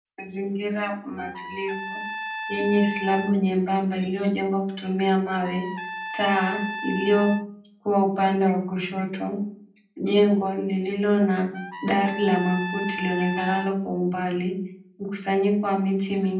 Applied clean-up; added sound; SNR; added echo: none; Trumpet; 11 dB; reverberation time 0.6 s.